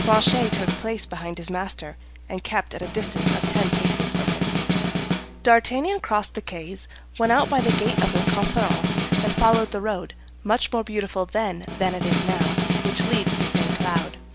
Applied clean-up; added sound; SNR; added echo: none; Snare drum; 1 dB; none.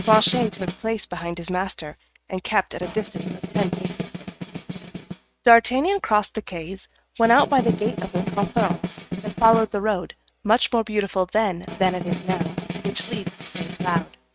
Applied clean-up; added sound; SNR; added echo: neural mask model RNNoise.